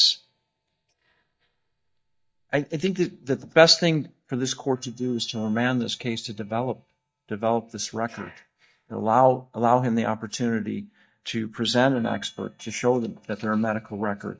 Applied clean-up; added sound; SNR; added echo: neural mask model DeepFilterNet 3.